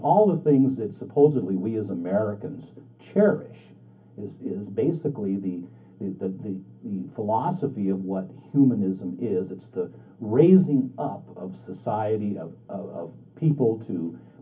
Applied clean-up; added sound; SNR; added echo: none; none; none; reverberation time 0.3 s.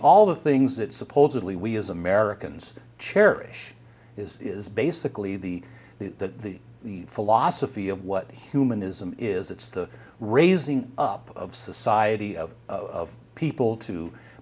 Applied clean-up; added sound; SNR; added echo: none; none; none; none.